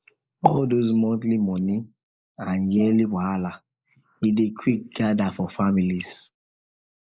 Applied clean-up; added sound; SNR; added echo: neural mask model Resemble Enhance denoiser.